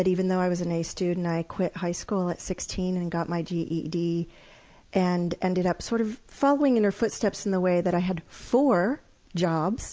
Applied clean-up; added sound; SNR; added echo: none; none; none; none.